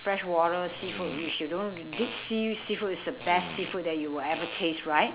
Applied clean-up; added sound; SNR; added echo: none; Fart; 13 dB; none.